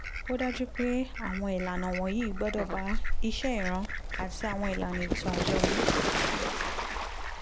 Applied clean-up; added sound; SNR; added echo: none; Fowl; -3 dB; none.